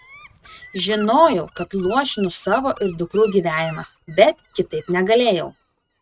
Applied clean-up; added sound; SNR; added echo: neural mask model RNNoise.